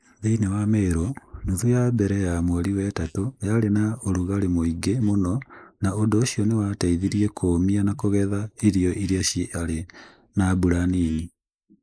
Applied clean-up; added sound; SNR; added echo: neural mask model Resemble Enhance denoiser.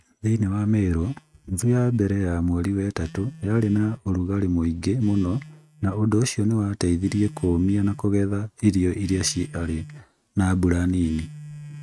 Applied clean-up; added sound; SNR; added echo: neural mask model RNNoise.